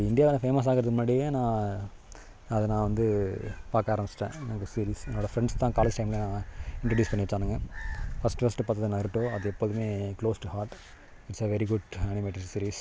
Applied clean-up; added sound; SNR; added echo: none; none; none; none.